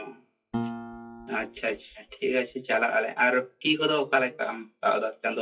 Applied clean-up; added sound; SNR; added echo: classical method WPE with log-MMSE.